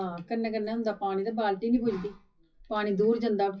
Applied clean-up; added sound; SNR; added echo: classical method WPE with log-MMSE.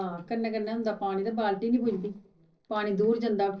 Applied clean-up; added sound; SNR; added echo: neural separator model SepFormer DNS4.